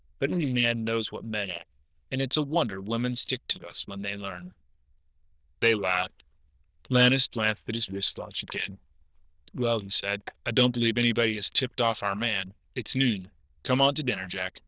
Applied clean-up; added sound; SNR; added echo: neural diffusion model UNIVERSE++.